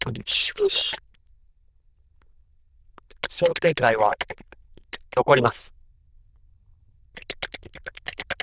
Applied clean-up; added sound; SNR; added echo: neural diffusion model UNIVERSE++.